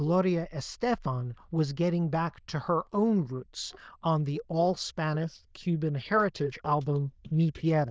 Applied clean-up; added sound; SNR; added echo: neural diffusion model UNIVERSE++.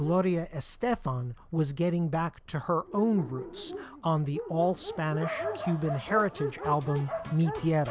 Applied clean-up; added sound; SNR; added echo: none; Dog; 10 dB; none.